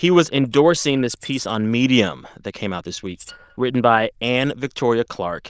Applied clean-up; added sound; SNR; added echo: neural diffusion model UNIVERSE++.